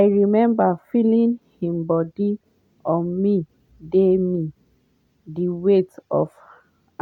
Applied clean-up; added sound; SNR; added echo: none; none; none; none.